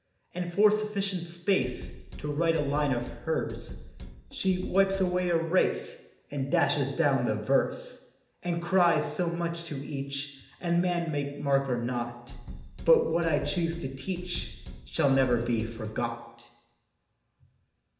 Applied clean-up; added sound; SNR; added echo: none; Drum kit; 12 dB; reverberation time 0.8 s.